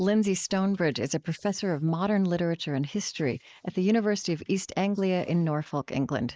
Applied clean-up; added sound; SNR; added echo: neural mask model Resemble Enhance denoiser.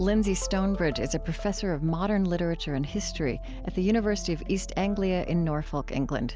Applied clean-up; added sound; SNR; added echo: none; none; none; none.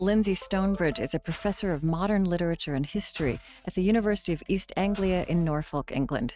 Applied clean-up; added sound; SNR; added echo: neural mask model RNNoise.